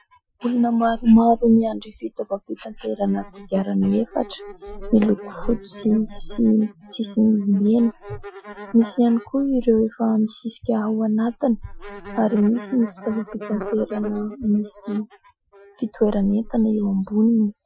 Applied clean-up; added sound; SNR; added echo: classical method Wiener filter.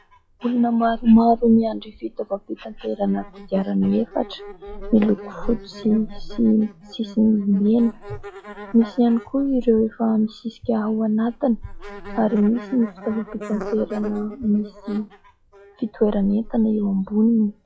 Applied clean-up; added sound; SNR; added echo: classical method log-MMSE.